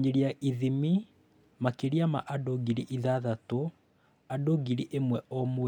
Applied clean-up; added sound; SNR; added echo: none; none; none; none.